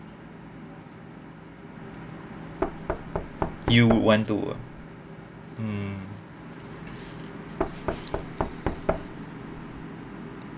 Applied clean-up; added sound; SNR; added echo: none; Knock; 3 dB; none.